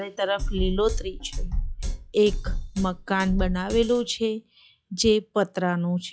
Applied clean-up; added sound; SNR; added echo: classical method log-MMSE.